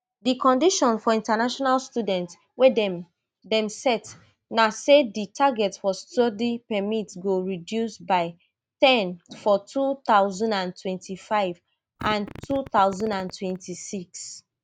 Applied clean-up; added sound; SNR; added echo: none; Fart; 17 dB; none.